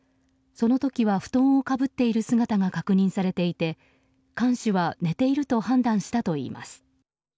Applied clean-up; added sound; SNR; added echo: none; none; none; none.